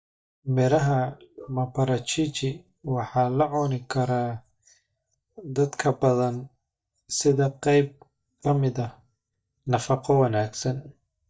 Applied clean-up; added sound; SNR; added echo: neural mask model DeepFilterNet 3.